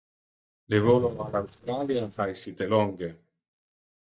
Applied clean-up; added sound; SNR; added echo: neural mask model DeepFilterNet 3.